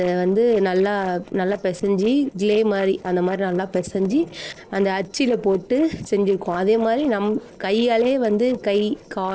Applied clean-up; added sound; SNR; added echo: neural separator model SepFormer DNS4.